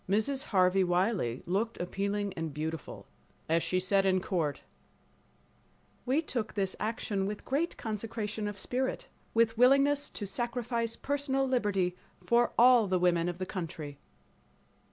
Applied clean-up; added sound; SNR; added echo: none; none; none; none.